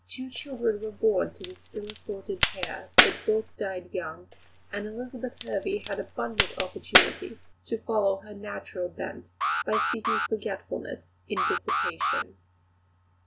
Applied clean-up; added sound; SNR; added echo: none; Crack + Alarm; -2 dB; none.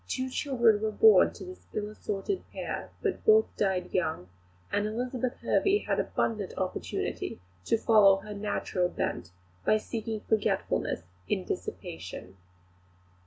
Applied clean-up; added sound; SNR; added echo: none; none; none; none.